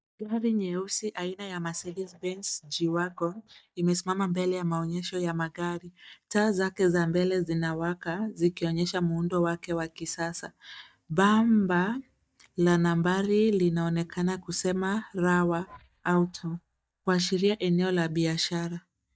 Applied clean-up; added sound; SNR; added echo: neural mask model DeepFilterNet 3.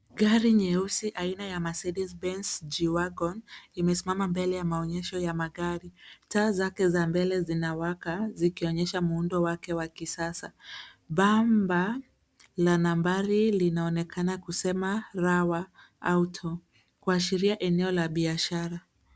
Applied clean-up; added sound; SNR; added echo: none; none; none; none.